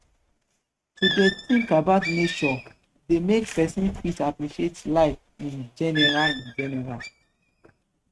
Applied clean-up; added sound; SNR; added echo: neural mask model RNNoise.